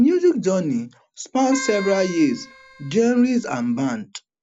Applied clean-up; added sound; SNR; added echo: none; Keyboard (musical); 16 dB; none.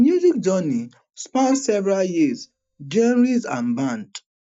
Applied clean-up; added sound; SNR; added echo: neural mask model DeepFilterNet 3.